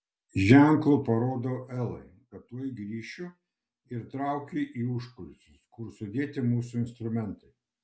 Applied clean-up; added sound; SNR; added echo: none; none; none; none.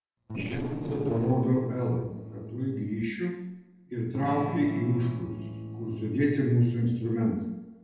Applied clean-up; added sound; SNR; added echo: neural separator model SepFormer DNS4.